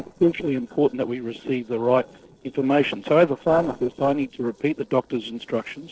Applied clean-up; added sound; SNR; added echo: neural separator model SepFormer DNS4.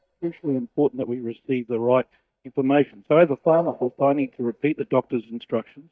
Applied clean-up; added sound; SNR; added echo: neural mask model DeepFilterNet 3.